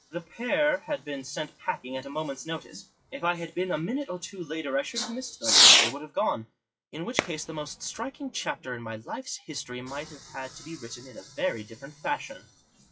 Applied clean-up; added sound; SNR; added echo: classical method WPE with log-MMSE.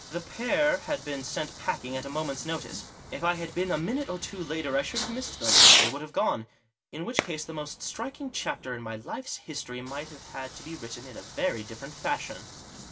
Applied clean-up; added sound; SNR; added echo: none; Fireworks; -1 dB; reverberation time 0.2 s.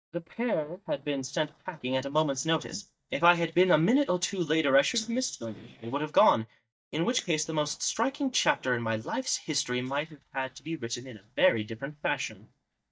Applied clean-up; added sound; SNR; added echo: neural mask model DeepFilterNet 3.